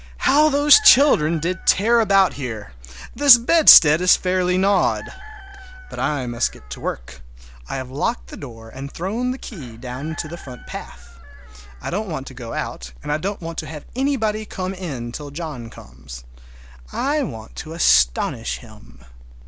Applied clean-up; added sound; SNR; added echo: none; Chicken, rooster; 20 dB; none.